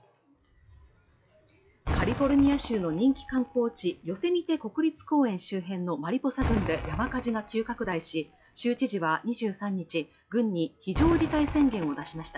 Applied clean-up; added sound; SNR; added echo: classical method log-MMSE.